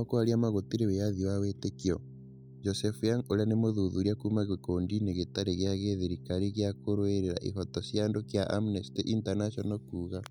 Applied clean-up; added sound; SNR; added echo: none; Organ; 17 dB; none.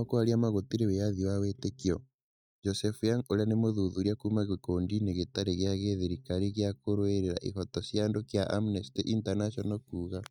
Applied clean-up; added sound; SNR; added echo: neural mask model RNNoise.